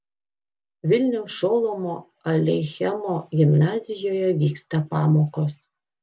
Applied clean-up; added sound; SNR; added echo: none; none; none; none.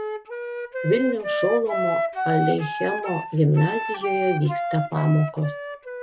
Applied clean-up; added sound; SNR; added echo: none; Wind instrument, woodwind instrument; 4 dB; none.